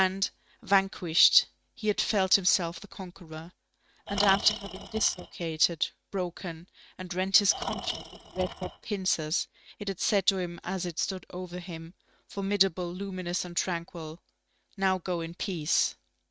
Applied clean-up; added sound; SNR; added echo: neural mask model RNNoise.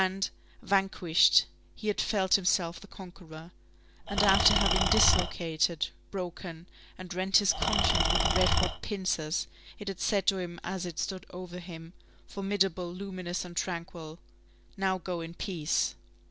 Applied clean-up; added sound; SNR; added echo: none; Engine / Tools; -5 dB; none.